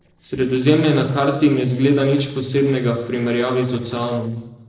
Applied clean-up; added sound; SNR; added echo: neural separator model SepFormer DNS4.